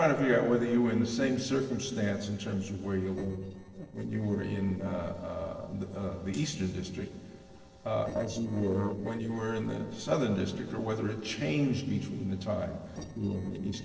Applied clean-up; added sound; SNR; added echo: neural separator model SepFormer DNS4.